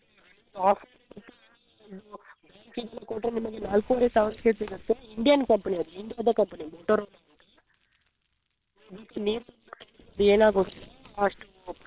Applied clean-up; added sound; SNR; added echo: neural separator model SepFormer WHAM!.